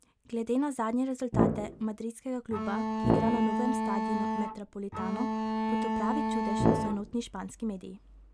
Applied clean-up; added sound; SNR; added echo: none; Bowed string instrument + Brass instrument; -4 dB; none.